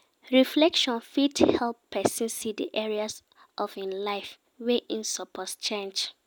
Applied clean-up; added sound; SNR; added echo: none; none; none; none.